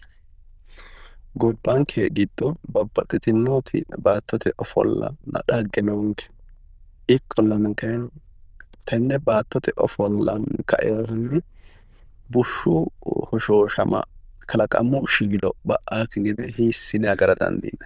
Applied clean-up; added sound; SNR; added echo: neural diffusion model UNIVERSE++.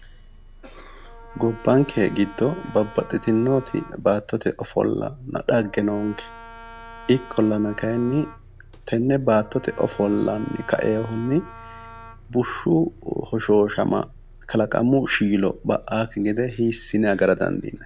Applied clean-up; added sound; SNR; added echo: none; Bus + Wind instrument, woodwind instrument; 19 dB; none.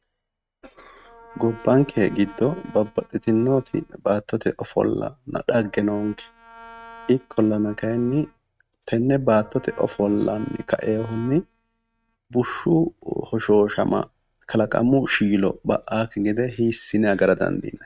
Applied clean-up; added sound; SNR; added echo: neural mask model RNNoise.